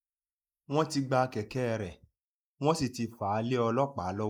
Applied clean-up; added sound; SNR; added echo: neural mask model Resemble Enhance denoiser.